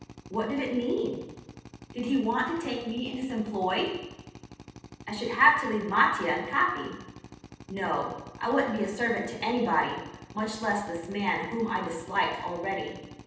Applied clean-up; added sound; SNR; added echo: none; Drill; 18 dB; reverberation time 0.9 s.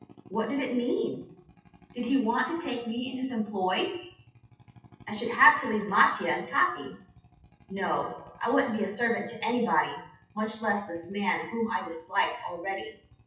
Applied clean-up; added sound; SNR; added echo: classical method WPE with log-MMSE.